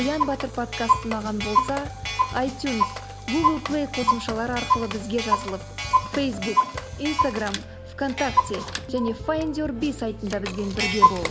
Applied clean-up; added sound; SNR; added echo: none; Clock; -1 dB; none.